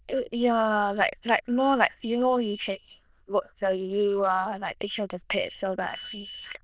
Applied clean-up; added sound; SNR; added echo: neural diffusion model UNIVERSE++.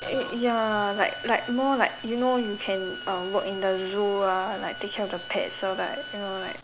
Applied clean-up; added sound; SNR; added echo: none; Bowed string instrument; 13 dB; none.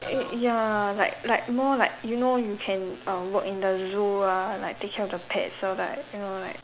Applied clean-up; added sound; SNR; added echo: none; none; none; none.